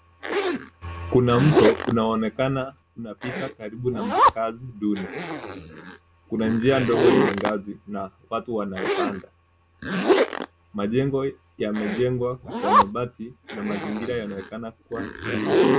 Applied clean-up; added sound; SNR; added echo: none; Zipper (clothing); 0 dB; none.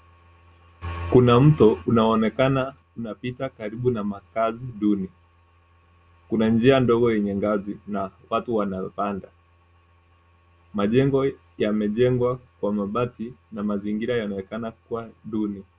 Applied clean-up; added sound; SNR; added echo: none; none; none; none.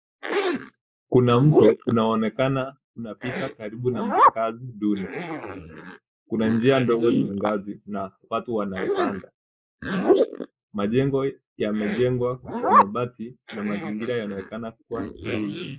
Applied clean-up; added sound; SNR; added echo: neural mask model Resemble Enhance denoiser.